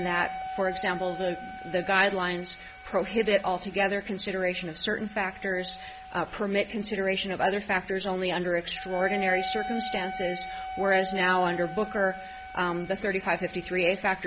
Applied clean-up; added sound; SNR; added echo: none; Wind instrument, woodwind instrument; 11 dB; none.